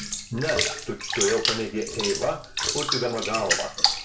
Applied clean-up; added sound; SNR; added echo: none; Bathtub (filling or washing) / Water; -1 dB; reverberation time 0.2 s.